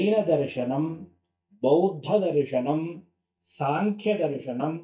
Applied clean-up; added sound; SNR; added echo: neural mask model DeepFilterNet 3.